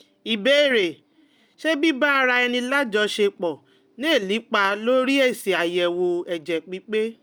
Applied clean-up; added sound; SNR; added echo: none; none; none; none.